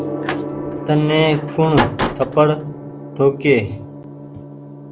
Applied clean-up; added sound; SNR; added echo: none; Slam + Gong; 6 dB; none.